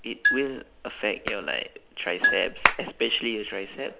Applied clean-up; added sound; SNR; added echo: none; Hands + Marimba, xylophone; -1 dB; none.